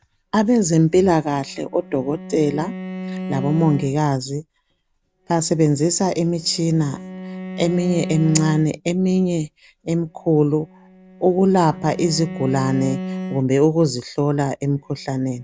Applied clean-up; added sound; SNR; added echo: none; Bowed string instrument; 13 dB; none.